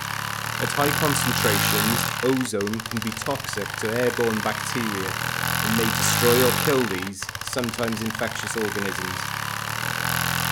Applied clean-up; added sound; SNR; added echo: none; Tools; -1 dB; none.